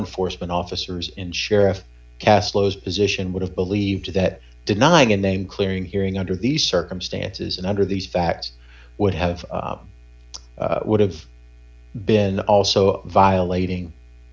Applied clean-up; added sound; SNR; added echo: none; none; none; none.